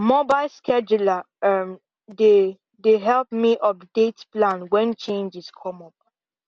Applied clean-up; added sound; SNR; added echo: none; none; none; none.